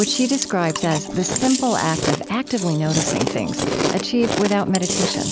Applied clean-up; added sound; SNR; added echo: none; Chewing, mastication; 5 dB; none.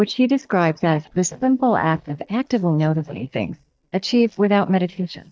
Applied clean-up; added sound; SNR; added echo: neural mask model DeepFilterNet 3.